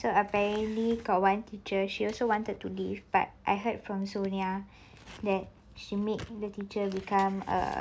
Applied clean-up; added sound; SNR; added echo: none; none; none; none.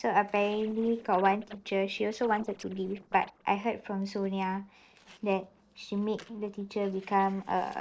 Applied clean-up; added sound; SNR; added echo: neural separator model SepFormer DNS4.